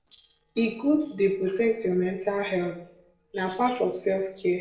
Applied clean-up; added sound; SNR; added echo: neural separator model SepFormer DNS4.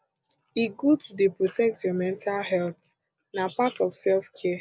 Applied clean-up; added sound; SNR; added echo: none; none; none; none.